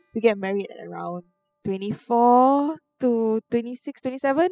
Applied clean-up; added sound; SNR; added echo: classical method spectral subtraction.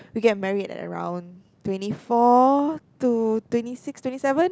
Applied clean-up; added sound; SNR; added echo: none; none; none; none.